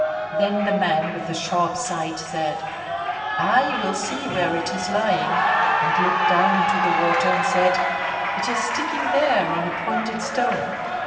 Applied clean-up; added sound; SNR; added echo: none; Cheering; -2 dB; reverberation time 2.1 s.